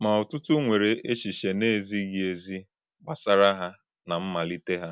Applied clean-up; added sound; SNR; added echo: none; none; none; none.